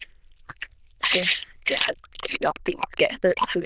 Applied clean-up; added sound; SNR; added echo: neural diffusion model UNIVERSE++.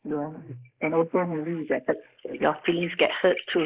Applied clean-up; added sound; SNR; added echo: neural mask model Resemble Enhance denoiser.